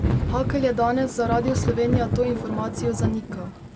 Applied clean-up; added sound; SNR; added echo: none; Thunder / Rain; 1 dB; none.